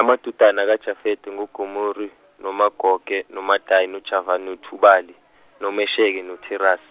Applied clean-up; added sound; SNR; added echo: none; none; none; none.